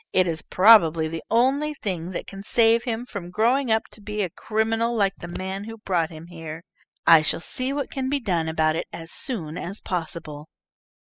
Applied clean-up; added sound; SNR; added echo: classical method spectral subtraction.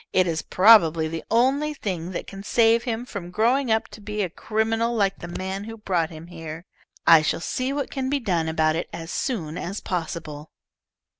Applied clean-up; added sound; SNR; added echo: none; Scissors; 18 dB; none.